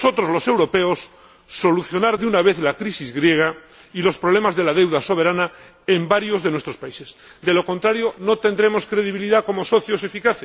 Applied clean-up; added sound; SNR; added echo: none; none; none; none.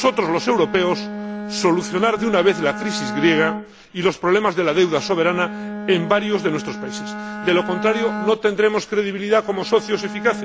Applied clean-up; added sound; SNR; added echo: none; Bowed string instrument; 10 dB; none.